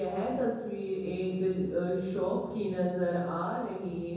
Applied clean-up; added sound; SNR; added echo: none; none; none; reverberation time 1.1 s.